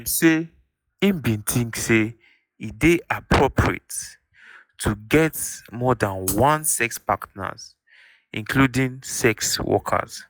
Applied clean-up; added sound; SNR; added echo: classical method log-MMSE.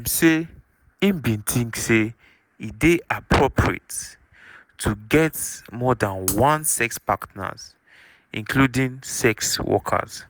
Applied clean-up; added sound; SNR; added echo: none; Shatter; 12 dB; none.